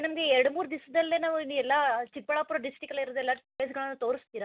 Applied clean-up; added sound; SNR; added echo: none; none; none; none.